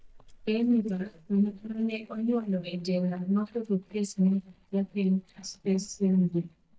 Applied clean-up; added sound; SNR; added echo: neural mask model DeepFilterNet 3.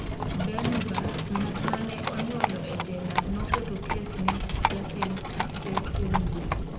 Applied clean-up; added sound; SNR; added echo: none; Livestock, farm animals, working animals; -5 dB; reverberation time 0.7 s.